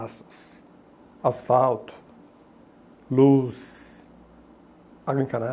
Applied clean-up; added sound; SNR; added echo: none; none; none; none.